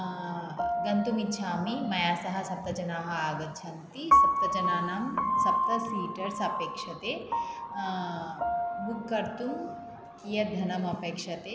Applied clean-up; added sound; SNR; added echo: none; Piano; -1 dB; none.